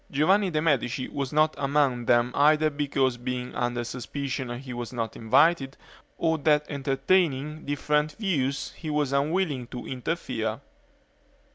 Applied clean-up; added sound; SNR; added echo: none; none; none; none.